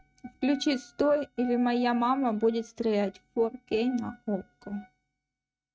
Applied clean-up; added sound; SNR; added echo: neural mask model RNNoise.